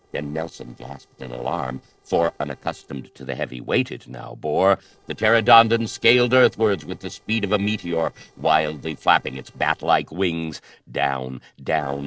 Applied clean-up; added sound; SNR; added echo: neural separator model SepFormer DNS4.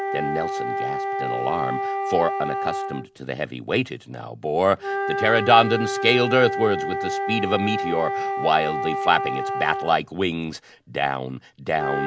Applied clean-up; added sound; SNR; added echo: none; Wind instrument, woodwind instrument; 4 dB; none.